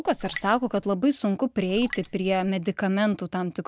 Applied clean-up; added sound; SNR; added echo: none; Raindrop; 15 dB; none.